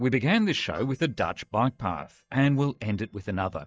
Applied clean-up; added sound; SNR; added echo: neural mask model DeepFilterNet 3.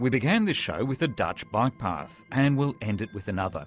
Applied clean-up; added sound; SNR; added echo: none; none; none; none.